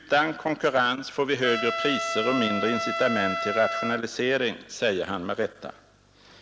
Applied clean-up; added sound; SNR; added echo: none; Trumpet; 4 dB; none.